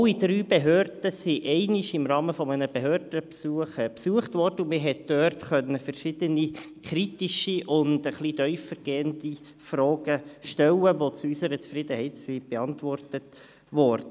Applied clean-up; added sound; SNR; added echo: none; none; none; none.